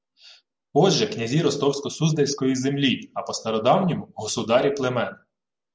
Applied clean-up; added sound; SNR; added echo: none; none; none; none.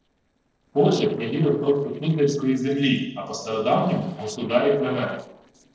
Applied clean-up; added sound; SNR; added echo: neural separator model SepFormer DNS4.